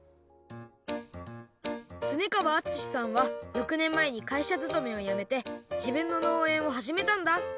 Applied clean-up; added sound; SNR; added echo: none; none; none; none.